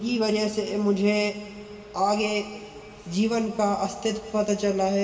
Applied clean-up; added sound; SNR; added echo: none; none; none; reverberation time 2.3 s.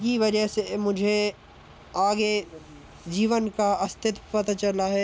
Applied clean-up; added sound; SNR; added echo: none; none; none; none.